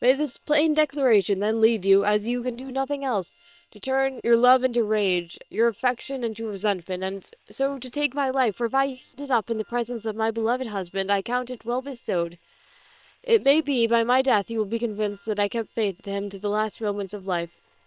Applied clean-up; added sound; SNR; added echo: neural separator model SepFormer WHAM!.